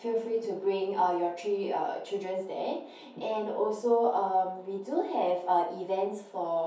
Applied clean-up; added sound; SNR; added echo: none; none; none; reverberation time 0.6 s.